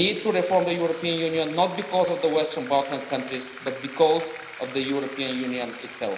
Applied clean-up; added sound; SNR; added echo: none; Bathtub (filling or washing); 14 dB; reverberation time 0.9 s.